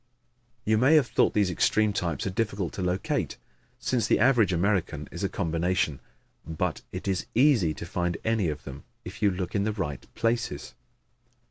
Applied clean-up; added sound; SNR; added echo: none; none; none; none.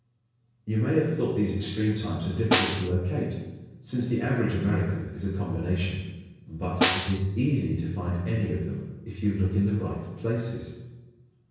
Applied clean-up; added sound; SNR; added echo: none; Snare drum; 2 dB; reverberation time 1.0 s.